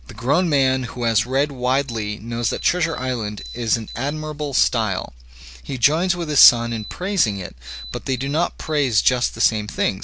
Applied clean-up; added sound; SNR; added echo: none; Alarm; 15 dB; none.